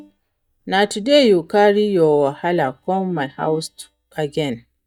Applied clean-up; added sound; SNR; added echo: neural mask model DeepFilterNet 3.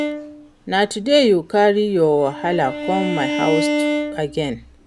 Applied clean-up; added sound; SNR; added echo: none; Bowed string instrument; 6 dB; none.